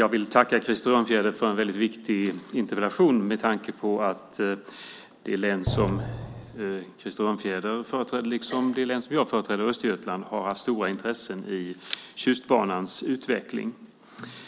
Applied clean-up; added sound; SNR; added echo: none; Drum; 4 dB; none.